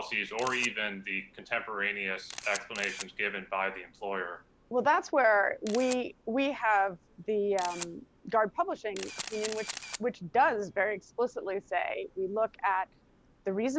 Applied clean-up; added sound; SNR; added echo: none; Camera; 16 dB; none.